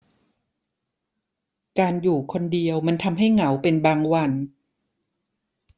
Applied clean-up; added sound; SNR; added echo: none; none; none; none.